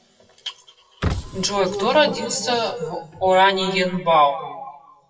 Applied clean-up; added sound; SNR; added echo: classical method WPE with log-MMSE.